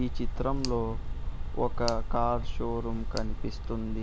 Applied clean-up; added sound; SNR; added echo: none; Tick; -2 dB; none.